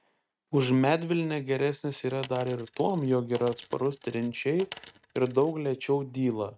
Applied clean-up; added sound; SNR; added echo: neural mask model RNNoise.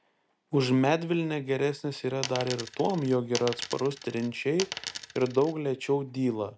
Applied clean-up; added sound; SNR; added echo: none; Coin (dropping); 11 dB; none.